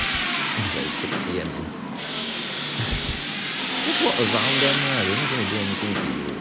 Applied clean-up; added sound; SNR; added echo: none; Tools; -4 dB; none.